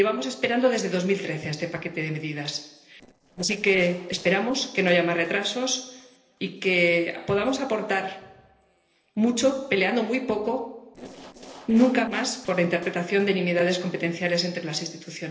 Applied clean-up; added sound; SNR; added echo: neural separator model SepFormer DNS4.